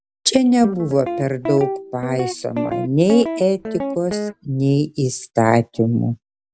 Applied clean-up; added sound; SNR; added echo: none; Guitar; 7 dB; none.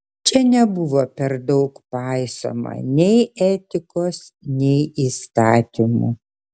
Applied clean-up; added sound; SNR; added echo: none; none; none; none.